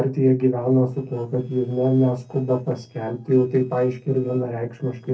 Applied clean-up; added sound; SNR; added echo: neural separator model SepFormer DNS4.